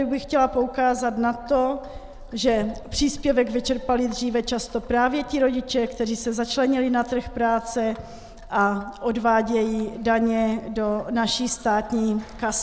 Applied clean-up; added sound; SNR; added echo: none; Clock; 19 dB; none.